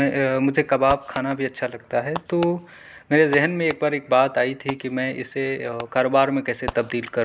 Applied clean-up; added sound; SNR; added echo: none; Fireworks; 17 dB; none.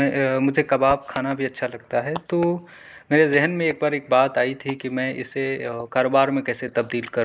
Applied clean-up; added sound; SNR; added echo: neural mask model Resemble Enhance denoiser.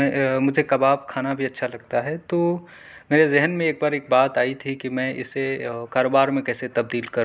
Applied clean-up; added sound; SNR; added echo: none; none; none; none.